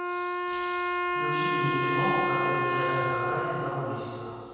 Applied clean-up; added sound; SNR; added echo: none; Wind instrument, woodwind instrument; -4 dB; reverberation time 2.1 s.